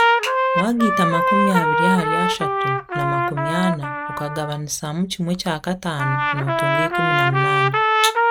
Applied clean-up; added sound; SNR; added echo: none; Trumpet; -3 dB; none.